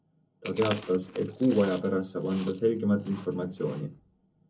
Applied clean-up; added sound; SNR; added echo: none; Chewing, mastication; 14 dB; reverberation time 0.3 s.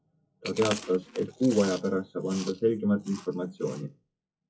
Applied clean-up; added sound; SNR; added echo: classical method WPE with log-MMSE.